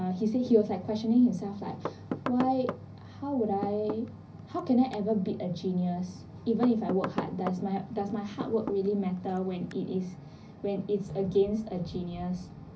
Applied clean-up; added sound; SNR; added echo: none; Knock / Wood; 11 dB; reverberation time 0.5 s.